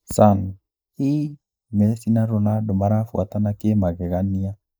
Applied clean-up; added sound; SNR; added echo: neural mask model Resemble Enhance denoiser.